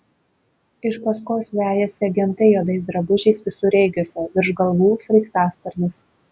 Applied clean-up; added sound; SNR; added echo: none; none; none; none.